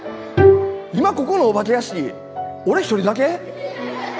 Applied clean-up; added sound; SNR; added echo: none; Bowed string instrument; 0 dB; none.